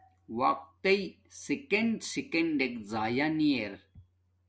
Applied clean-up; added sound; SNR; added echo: none; none; none; none.